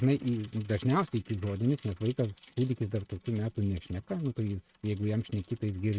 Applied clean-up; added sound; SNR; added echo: neural mask model RNNoise.